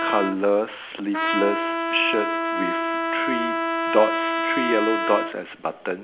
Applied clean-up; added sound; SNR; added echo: none; Trumpet; 1 dB; none.